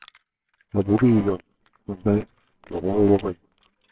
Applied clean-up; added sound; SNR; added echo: neural separator model SepFormer WHAMR!.